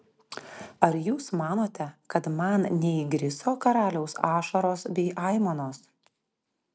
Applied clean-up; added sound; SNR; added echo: none; none; none; none.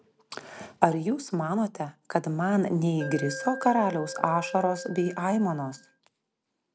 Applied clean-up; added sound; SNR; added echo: none; Alarm; 12 dB; none.